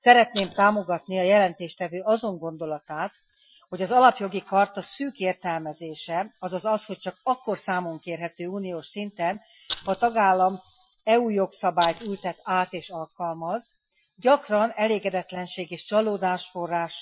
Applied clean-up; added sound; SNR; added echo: classical method Wiener filter.